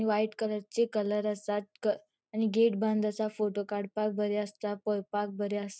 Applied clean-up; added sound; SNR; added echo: none; none; none; none.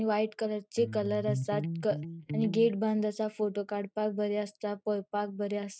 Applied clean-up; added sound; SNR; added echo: none; Electric guitar; 5 dB; none.